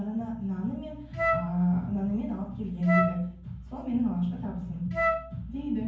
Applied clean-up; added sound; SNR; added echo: none; Wind instrument, woodwind instrument; 1 dB; reverberation time 0.9 s.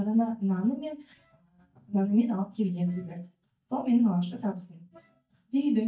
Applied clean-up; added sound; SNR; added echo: neural mask model DeepFilterNet 3.